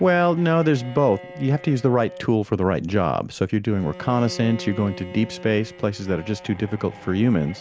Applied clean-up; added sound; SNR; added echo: none; Bowed string instrument; 18 dB; none.